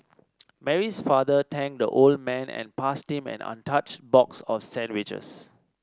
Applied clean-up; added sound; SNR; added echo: none; none; none; none.